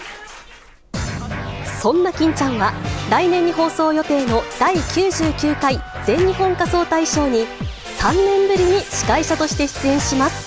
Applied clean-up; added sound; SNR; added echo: none; none; none; none.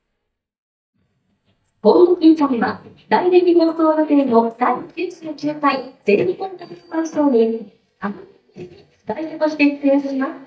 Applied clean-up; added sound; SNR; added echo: neural mask model DeepFilterNet 3.